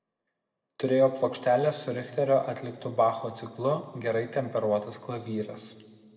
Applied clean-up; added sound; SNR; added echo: none; none; none; reverberation time 1.8 s.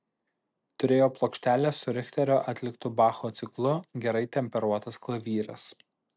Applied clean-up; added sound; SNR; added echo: none; none; none; none.